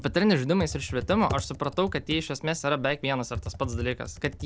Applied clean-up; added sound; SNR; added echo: none; Computer keyboard; 11 dB; none.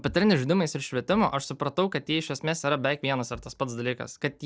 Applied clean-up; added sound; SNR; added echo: none; none; none; none.